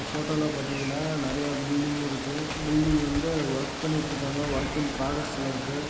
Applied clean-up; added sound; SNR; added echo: none; Rain; 6 dB; none.